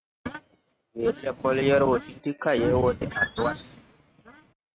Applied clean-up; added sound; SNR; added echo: neural mask model RNNoise.